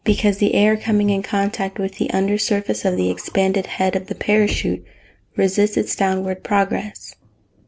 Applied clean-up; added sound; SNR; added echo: none; Knock; 17 dB; none.